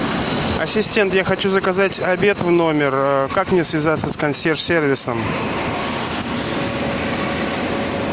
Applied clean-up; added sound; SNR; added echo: none; none; none; none.